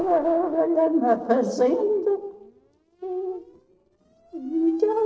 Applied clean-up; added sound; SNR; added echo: neural separator model SepFormer DNS4.